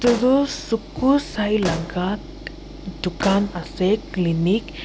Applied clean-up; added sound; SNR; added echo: none; Explosion; 13 dB; none.